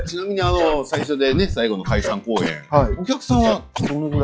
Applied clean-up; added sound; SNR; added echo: classical method log-MMSE.